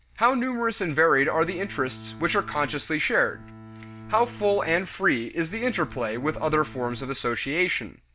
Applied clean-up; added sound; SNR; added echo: none; Bowed string instrument; 17 dB; none.